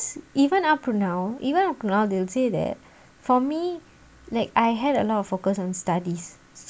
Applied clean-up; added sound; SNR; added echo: none; none; none; none.